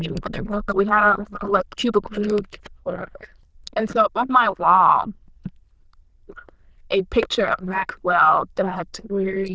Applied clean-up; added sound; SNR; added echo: neural diffusion model UNIVERSE++.